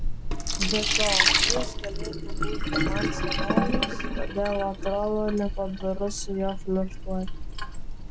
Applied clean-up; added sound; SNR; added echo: none; Sink (filling or washing); -5 dB; none.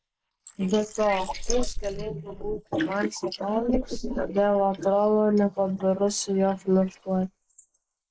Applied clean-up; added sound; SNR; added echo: neural mask model Resemble Enhance denoiser.